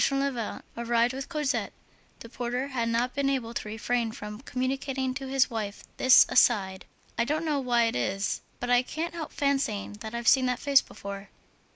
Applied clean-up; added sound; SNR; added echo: neural mask model Resemble Enhance denoiser.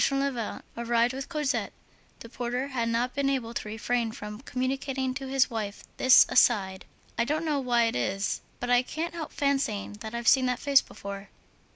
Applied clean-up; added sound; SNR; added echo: none; none; none; none.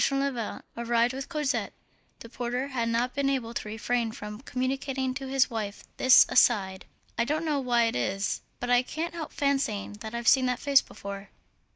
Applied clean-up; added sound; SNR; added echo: neural mask model DeepFilterNet 3.